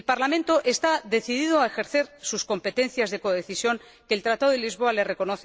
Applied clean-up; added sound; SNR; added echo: none; none; none; none.